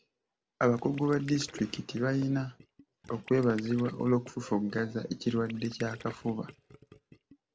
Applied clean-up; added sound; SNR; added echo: none; Gurgling; 19 dB; none.